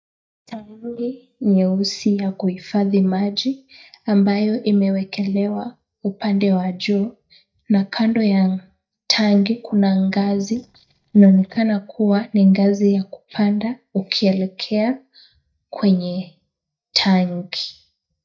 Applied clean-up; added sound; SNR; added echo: neural mask model DeepFilterNet 3.